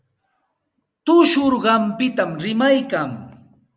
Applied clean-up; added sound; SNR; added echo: none; none; none; none.